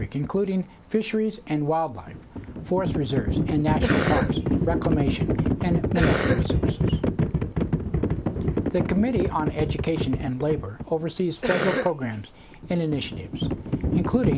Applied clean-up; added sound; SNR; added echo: none; Livestock, farm animals, working animals + Cough; -1 dB; none.